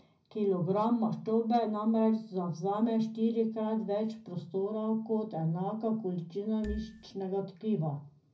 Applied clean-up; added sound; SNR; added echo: none; Marimba, xylophone; 10 dB; reverberation time 0.4 s.